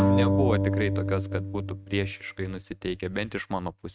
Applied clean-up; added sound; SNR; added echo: neural mask model RNNoise.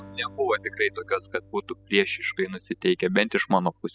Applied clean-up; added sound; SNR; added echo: classical method spectral subtraction.